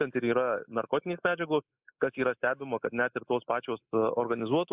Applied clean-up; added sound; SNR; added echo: neural mask model Resemble Enhance denoiser.